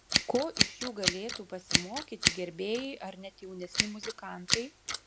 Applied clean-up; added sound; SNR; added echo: none; Scissors; -4 dB; none.